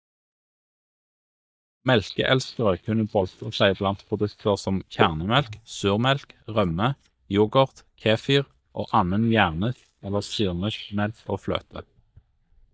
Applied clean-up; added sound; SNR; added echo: neural mask model DeepFilterNet 3.